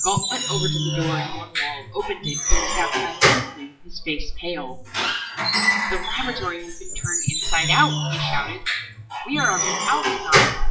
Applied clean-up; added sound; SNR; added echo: classical method WPE with log-MMSE.